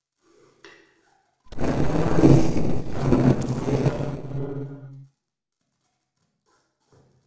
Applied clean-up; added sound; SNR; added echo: neural separator model SepFormer DNS4.